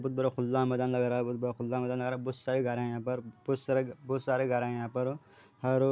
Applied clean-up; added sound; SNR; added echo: none; none; none; none.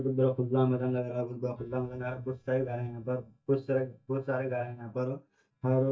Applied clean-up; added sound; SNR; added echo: neural mask model DeepFilterNet 3.